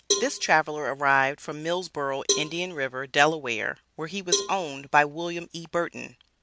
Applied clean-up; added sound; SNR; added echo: none; Cowbell; 8 dB; none.